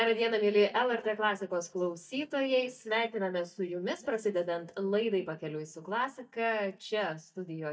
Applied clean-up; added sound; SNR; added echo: neural mask model DeepFilterNet 3.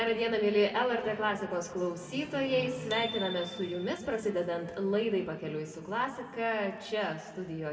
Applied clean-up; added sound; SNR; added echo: none; Bicycle bell; 14 dB; reverberation time 1.4 s.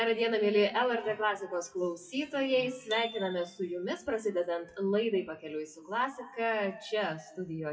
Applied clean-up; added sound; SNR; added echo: classical method WPE with log-MMSE.